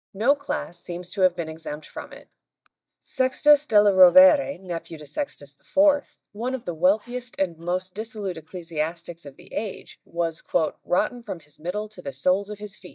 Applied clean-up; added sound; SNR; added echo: neural mask model DeepFilterNet 3.